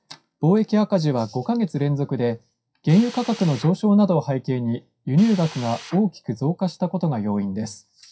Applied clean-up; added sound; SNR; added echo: classical method WPE with log-MMSE.